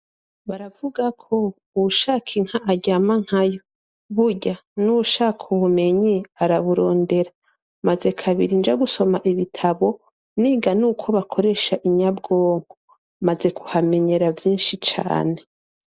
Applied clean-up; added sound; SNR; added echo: none; none; none; none.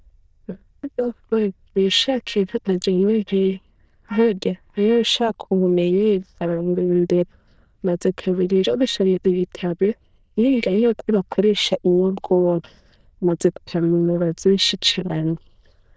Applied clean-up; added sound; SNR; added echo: neural diffusion model UNIVERSE++.